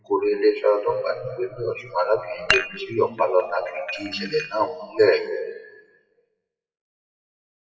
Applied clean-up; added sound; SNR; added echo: classical method WPE with log-MMSE.